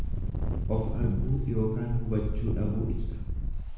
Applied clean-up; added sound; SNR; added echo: none; Engine; -1 dB; reverberation time 0.9 s.